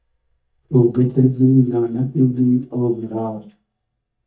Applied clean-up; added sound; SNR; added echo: neural mask model DeepFilterNet 3.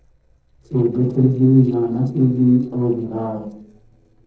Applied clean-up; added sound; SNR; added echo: neural separator model SepFormer DNS4.